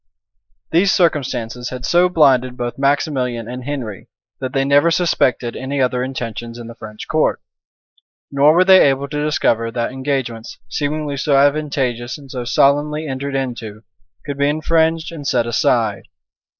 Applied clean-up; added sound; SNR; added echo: neural mask model Resemble Enhance denoiser.